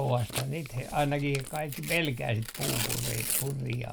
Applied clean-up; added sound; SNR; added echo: none; Tearing; 6 dB; none.